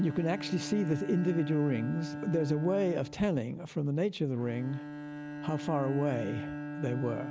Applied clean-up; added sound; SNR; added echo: none; Bowed string instrument; 9 dB; none.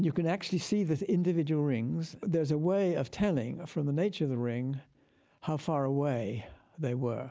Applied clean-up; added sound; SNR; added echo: none; none; none; none.